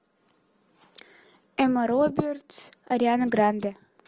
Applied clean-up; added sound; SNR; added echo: none; none; none; none.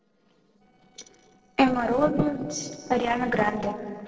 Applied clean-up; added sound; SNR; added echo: neural separator model SepFormer DNS4.